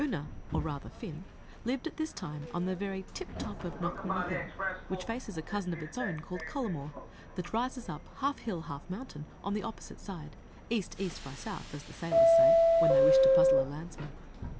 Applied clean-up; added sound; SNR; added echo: none; Subway, metro, underground; -5 dB; none.